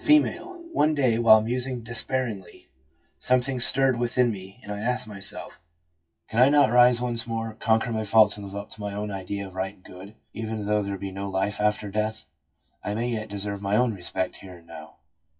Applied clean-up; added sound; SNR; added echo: classical method WPE with log-MMSE.